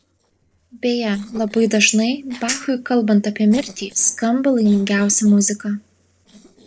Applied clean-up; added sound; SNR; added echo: neural separator model SepFormer DNS4.